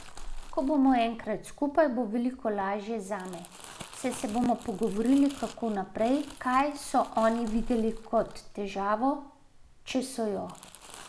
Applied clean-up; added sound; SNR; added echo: none; Crumpling, crinkling; 14 dB; none.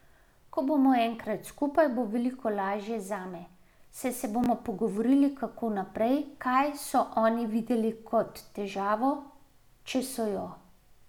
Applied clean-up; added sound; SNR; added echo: none; none; none; none.